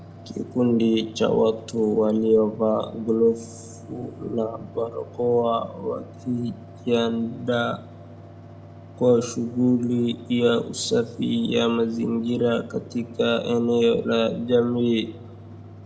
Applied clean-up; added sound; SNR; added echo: none; Mechanical fan; 19 dB; reverberation time 0.5 s.